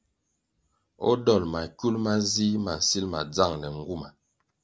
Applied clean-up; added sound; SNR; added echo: none; none; none; none.